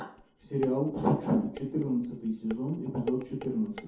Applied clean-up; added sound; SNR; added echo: none; Dishes, pots, and pans; 15 dB; reverberation time 0.5 s.